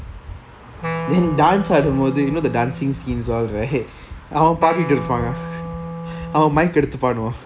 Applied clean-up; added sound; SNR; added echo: none; Wind instrument, woodwind instrument; 10 dB; none.